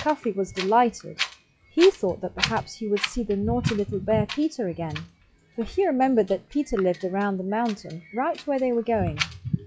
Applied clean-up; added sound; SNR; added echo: classical method log-MMSE.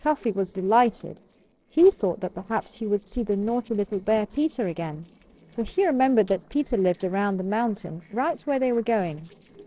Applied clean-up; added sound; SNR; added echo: neural separator model SepFormer DNS4.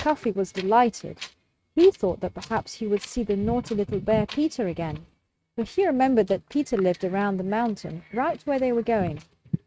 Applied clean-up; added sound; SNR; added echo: neural mask model RNNoise.